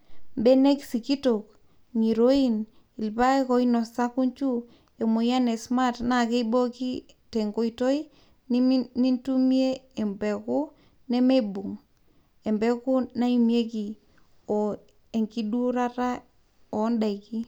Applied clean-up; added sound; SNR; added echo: none; none; none; none.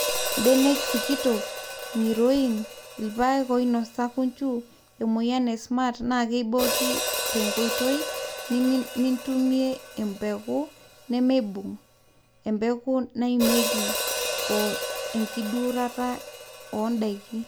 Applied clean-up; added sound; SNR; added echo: none; Hi-hat; 6 dB; none.